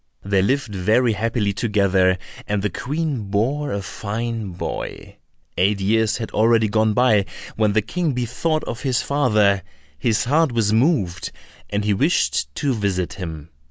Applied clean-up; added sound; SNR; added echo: none; none; none; none.